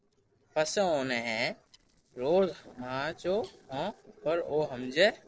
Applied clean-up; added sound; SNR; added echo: neural separator model SepFormer DNS4.